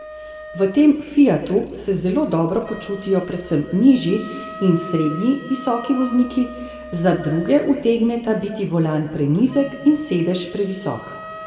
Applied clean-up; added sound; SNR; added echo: none; Wind instrument, woodwind instrument; 18 dB; reverberation time 1.6 s.